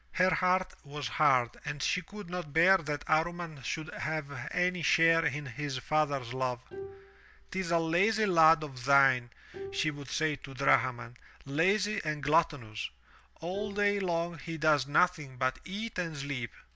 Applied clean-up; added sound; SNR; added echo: none; Bowed string instrument; 19 dB; none.